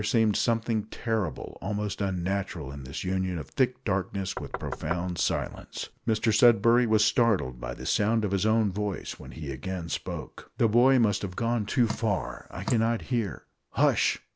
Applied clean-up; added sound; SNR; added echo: none; Knock + Drip; 10 dB; none.